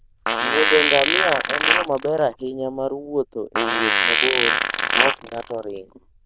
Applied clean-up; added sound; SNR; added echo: neural diffusion model UNIVERSE++.